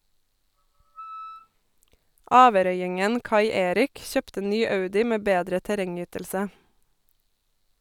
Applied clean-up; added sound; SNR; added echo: none; Wind instrument, woodwind instrument; 19 dB; none.